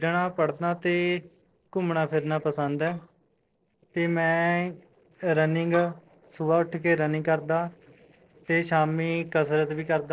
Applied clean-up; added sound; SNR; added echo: neural separator model SepFormer DNS4.